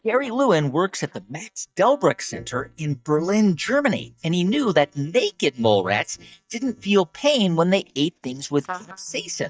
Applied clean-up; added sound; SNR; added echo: neural mask model DeepFilterNet 3.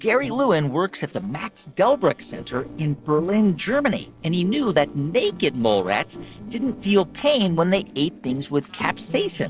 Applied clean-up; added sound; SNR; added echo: neural separator model SepFormer DNS4.